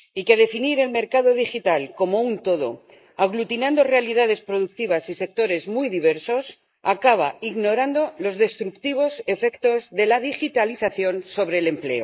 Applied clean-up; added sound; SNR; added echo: neural mask model Resemble Enhance denoiser.